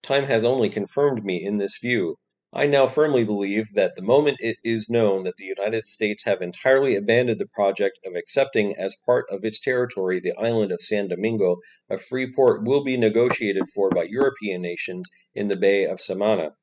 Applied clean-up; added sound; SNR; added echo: classical method spectral subtraction.